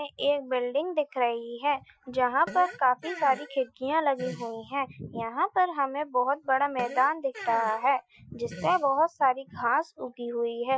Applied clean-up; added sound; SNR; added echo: classical method Wiener filter.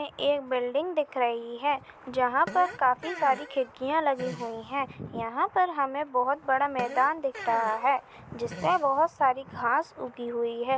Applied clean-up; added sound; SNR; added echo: none; Fart; 15 dB; none.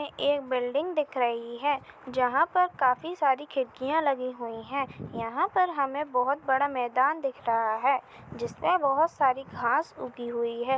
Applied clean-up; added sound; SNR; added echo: none; none; none; none.